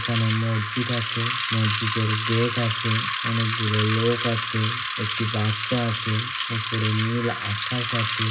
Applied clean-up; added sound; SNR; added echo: none; Bicycle; -1 dB; reverberation time 0.4 s.